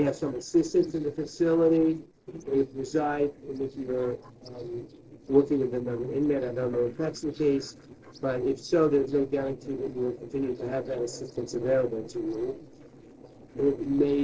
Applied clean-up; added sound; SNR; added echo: neural separator model SepFormer DNS4.